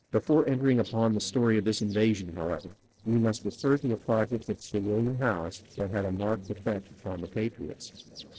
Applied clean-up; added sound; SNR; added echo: neural separator model SepFormer DNS4.